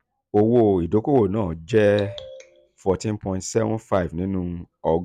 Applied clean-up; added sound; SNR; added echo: none; none; none; none.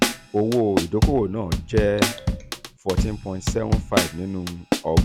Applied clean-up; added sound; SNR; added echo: none; Drum kit; -1 dB; none.